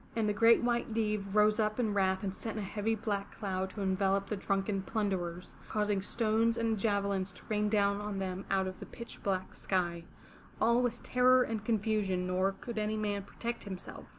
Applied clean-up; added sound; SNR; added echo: none; none; none; none.